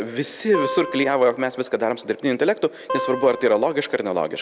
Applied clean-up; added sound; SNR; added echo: none; Acoustic guitar; 8 dB; none.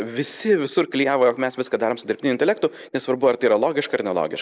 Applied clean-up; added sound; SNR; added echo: neural mask model Resemble Enhance denoiser.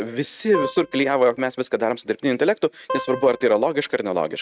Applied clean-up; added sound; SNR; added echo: neural mask model RNNoise.